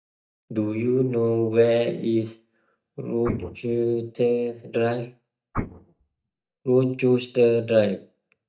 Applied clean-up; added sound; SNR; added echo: neural mask model DeepFilterNet 3.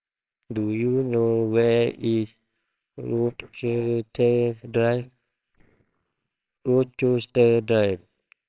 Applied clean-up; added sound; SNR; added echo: neural separator model SepFormer WHAMR!.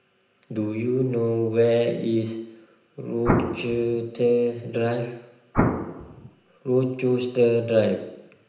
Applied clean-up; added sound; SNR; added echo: none; Explosion; 2 dB; reverberation time 0.9 s.